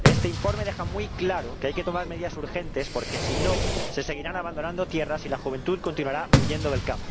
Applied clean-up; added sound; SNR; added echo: none; Fireworks; -2 dB; none.